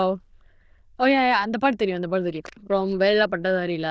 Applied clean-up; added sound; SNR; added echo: neural diffusion model UNIVERSE++.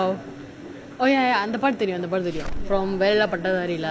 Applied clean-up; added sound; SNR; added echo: none; Slam / Alarm; 11 dB; none.